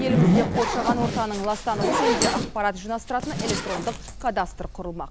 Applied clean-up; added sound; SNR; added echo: none; Zipper (clothing); -2 dB; none.